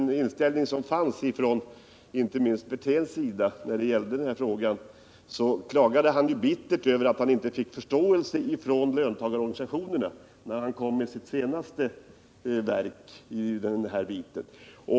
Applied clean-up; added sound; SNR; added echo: none; none; none; none.